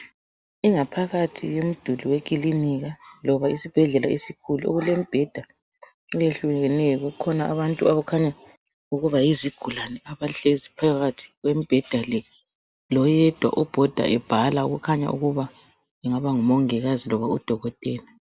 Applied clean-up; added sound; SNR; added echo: none; none; none; none.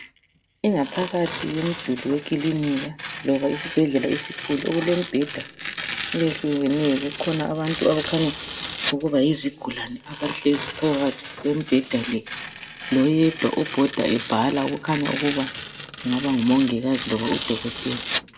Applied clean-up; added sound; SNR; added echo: none; Tearing; 10 dB; reverberation time 0.7 s.